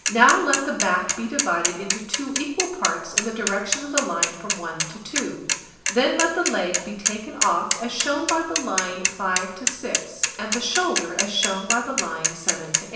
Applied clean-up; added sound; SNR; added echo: none; Mechanisms / Bicycle; 2 dB; reverberation time 0.9 s.